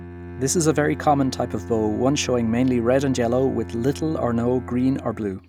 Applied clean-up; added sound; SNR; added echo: none; Bowed string instrument; 13 dB; none.